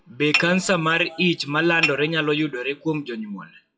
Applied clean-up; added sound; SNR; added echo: classical method WPE with log-MMSE.